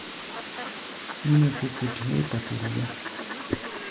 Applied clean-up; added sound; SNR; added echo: none; Fowl; 8 dB; none.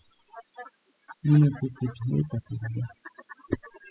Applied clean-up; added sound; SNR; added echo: classical method spectral subtraction.